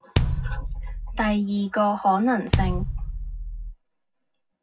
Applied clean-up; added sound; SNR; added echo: none; Bass drum; 1 dB; reverberation time 0.3 s.